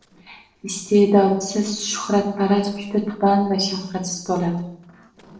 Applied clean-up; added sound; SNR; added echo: neural separator model SepFormer DNS4.